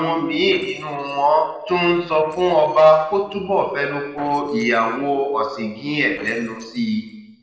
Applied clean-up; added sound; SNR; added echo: neural separator model SepFormer DNS4.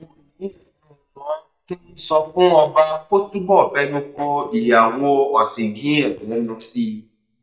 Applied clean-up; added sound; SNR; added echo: neural mask model DeepFilterNet 3.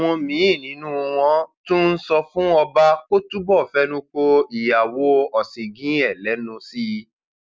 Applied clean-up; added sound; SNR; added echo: none; none; none; none.